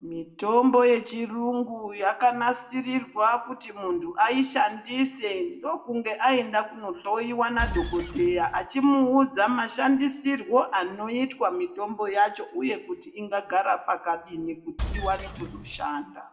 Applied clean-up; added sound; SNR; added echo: none; Engine; 8 dB; reverberation time 0.6 s.